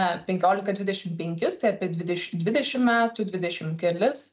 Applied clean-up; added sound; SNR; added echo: none; none; none; none.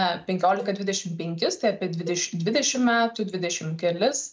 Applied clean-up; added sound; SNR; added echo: none; Cowbell; 20 dB; none.